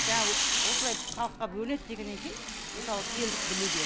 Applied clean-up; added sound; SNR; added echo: none; Rattle (instrument); -3 dB; none.